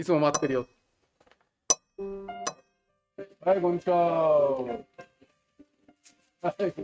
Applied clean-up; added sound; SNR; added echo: neural mask model RNNoise.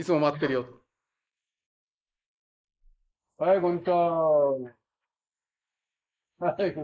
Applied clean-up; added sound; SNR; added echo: neural mask model Resemble Enhance denoiser.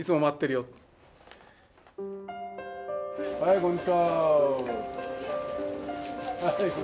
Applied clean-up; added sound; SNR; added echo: none; none; none; none.